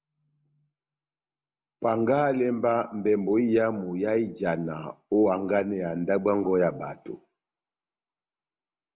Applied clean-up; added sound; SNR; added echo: none; none; none; none.